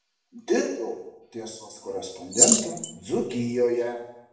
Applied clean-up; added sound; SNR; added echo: none; Rattle / Keys jangling; -4 dB; reverberation time 0.8 s.